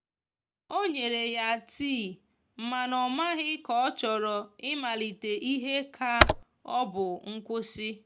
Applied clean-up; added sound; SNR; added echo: none; Computer keyboard; -3 dB; none.